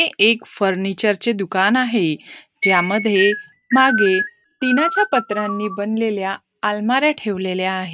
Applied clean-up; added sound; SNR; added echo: neural mask model RNNoise.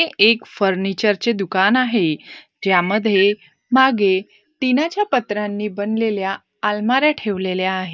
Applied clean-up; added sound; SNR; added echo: neural mask model DeepFilterNet 3.